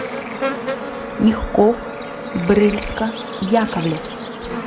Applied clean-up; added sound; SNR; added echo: none; Bird / Insect; 7 dB; none.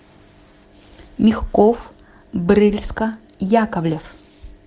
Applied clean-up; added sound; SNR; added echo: none; none; none; none.